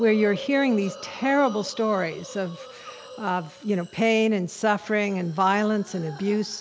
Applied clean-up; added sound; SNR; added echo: none; Hiss; 18 dB; none.